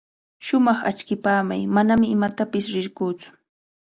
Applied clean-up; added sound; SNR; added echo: none; none; none; none.